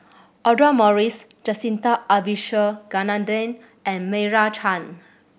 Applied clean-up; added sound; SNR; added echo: none; none; none; none.